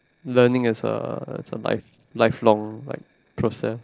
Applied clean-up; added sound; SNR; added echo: neural separator model SepFormer DNS4.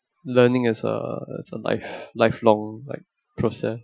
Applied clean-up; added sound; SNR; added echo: classical method Wiener filter.